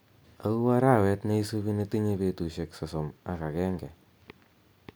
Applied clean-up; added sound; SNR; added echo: none; none; none; none.